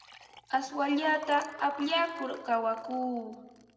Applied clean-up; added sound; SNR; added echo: none; Liquid; 19 dB; reverberation time 1.2 s.